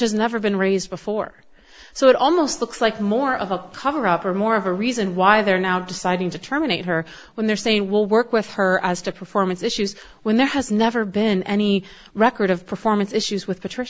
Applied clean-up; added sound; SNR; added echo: none; none; none; none.